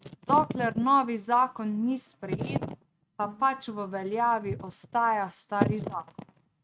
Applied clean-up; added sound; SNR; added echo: neural mask model RNNoise.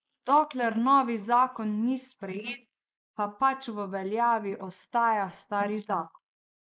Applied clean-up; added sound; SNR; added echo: neural mask model Resemble Enhance denoiser.